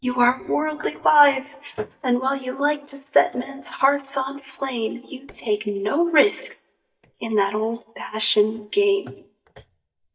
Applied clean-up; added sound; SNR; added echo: neural mask model DeepFilterNet 3.